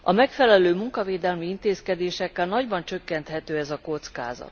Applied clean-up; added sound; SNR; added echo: none; none; none; none.